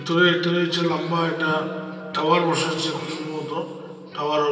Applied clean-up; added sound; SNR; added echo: none; Electric guitar; 19 dB; reverberation time 2.6 s.